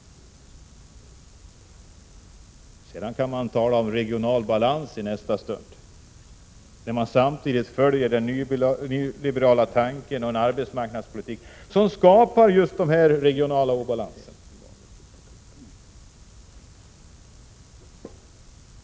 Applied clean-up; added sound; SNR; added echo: none; none; none; none.